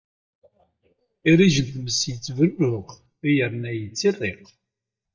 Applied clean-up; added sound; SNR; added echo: neural mask model DeepFilterNet 3.